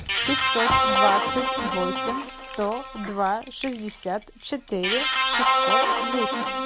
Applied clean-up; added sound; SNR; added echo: none; Guitar; -4 dB; none.